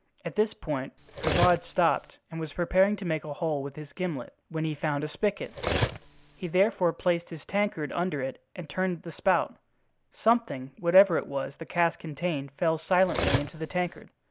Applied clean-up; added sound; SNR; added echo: none; Cutlery, silverware; 3 dB; none.